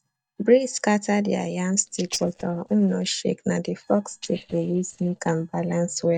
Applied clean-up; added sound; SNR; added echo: neural mask model DeepFilterNet 3.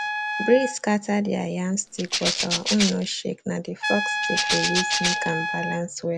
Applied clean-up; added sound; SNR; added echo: none; Rattle (instrument) + Trumpet; 2 dB; none.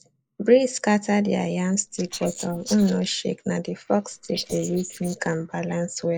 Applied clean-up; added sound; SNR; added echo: neural mask model Resemble Enhance denoiser.